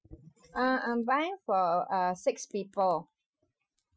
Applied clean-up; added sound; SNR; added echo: classical method Wiener filter.